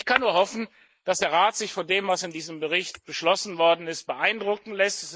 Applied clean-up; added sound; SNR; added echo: neural mask model Resemble Enhance denoiser.